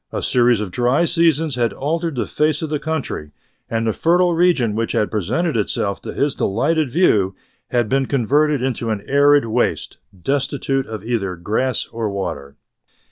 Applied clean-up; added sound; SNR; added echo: none; none; none; none.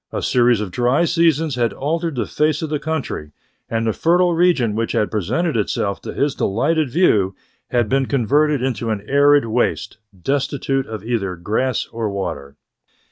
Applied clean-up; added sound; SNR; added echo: neural mask model RNNoise.